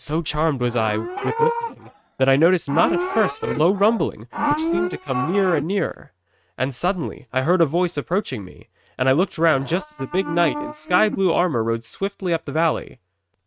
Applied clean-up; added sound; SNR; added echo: neural mask model RNNoise.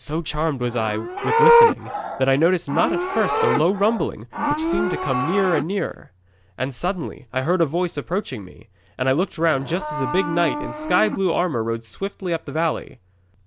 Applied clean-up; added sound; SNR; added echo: none; Livestock, farm animals, working animals; 2 dB; none.